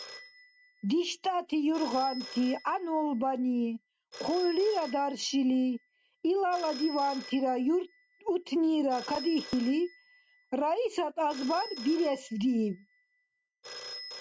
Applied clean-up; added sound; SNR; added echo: none; Telephone; 17 dB; none.